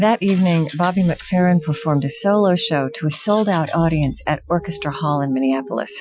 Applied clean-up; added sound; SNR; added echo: classical method Wiener filter.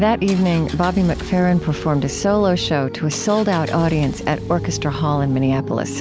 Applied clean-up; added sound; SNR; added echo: none; Engine; 17 dB; none.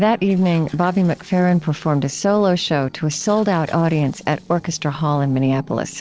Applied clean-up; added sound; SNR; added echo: neural separator model SepFormer DNS4.